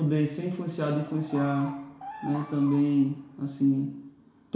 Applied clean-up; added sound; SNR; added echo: none; Bird vocalization, bird call, bird song; 16 dB; reverberation time 0.7 s.